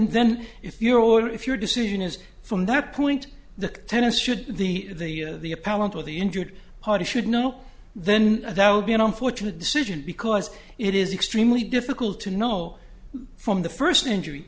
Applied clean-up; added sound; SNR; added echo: none; none; none; none.